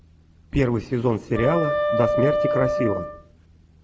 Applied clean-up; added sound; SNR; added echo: none; Wind instrument, woodwind instrument; 0 dB; none.